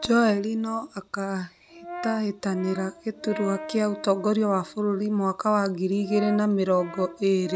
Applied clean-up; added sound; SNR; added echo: none; Brass instrument; 15 dB; none.